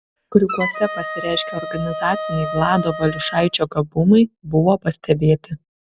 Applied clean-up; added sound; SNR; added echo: none; Wind instrument, woodwind instrument; 8 dB; none.